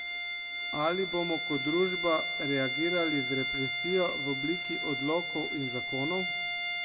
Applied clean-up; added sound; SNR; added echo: none; Bowed string instrument; 0 dB; reverberation time 0.2 s.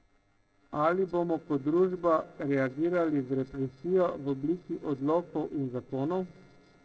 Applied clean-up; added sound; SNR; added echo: neural separator model SepFormer DNS4.